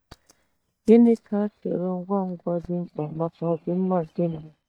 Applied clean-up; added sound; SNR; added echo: neural mask model DeepFilterNet 3.